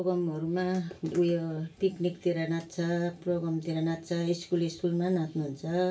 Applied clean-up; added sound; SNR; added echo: none; none; none; reverberation time 0.2 s.